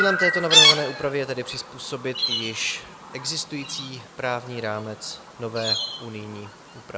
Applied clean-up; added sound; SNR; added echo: none; Chirp, tweet; -3 dB; none.